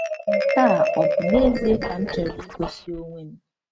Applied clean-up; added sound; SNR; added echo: neural mask model RNNoise.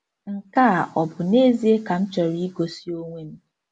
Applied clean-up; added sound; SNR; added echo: none; none; none; none.